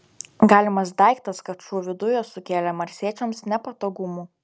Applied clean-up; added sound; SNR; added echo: none; none; none; none.